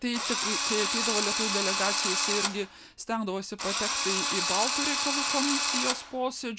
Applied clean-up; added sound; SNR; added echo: none; Drill; -3 dB; none.